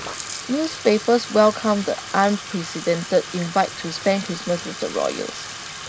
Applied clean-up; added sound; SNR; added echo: none; Bathtub (filling or washing); 11 dB; none.